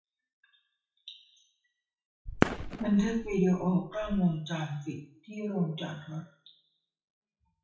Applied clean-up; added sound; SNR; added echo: classical method WPE with log-MMSE.